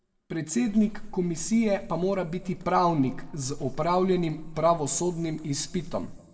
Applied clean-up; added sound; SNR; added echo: none; Livestock, farm animals, working animals; 13 dB; reverberation time 1.0 s.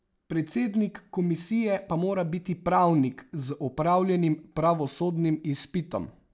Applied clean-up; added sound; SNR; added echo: none; none; none; none.